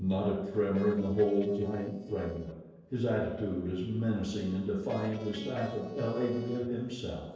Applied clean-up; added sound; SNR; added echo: neural separator model SepFormer DNS4.